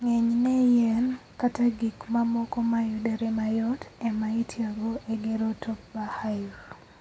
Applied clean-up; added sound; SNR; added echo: none; none; none; none.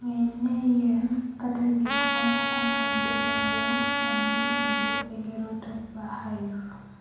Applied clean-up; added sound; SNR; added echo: none; Trumpet; -2 dB; reverberation time 0.9 s.